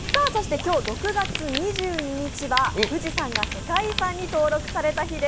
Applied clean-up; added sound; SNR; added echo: none; Fire; 5 dB; none.